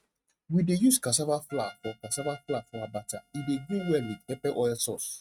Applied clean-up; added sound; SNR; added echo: neural mask model RNNoise.